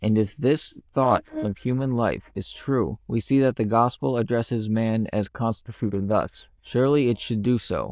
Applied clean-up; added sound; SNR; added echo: neural diffusion model UNIVERSE++.